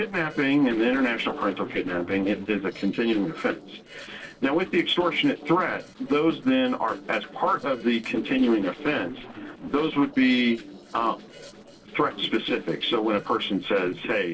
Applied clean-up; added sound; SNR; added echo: neural separator model SepFormer DNS4.